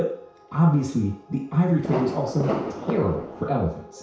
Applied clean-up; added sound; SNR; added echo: none; Fireworks; 6 dB; reverberation time 0.6 s.